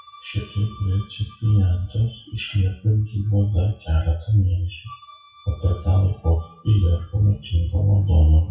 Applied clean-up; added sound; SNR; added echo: classical method WPE with log-MMSE.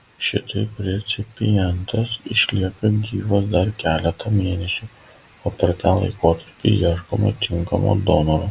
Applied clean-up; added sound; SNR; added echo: none; none; none; none.